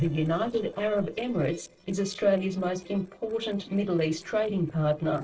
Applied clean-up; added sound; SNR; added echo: neural separator model SepFormer DNS4.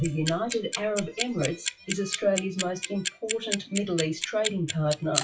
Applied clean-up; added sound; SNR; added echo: classical method WPE with log-MMSE.